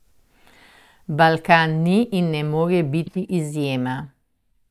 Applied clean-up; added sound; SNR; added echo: neural mask model DeepFilterNet 3.